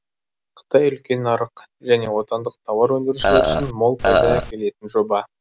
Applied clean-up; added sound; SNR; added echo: none; Burping, eructation; -4 dB; none.